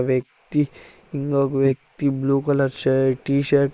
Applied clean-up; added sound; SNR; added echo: neural mask model Resemble Enhance denoiser.